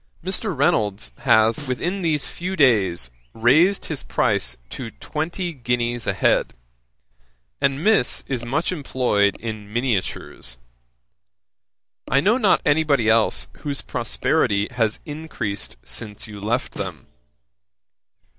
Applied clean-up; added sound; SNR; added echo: none; Snare drum; 17 dB; none.